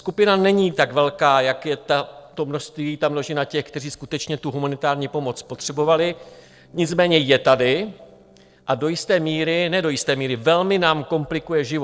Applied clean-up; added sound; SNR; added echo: neural separator model SepFormer DNS4.